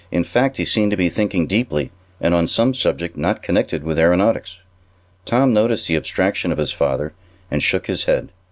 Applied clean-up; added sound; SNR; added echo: none; none; none; none.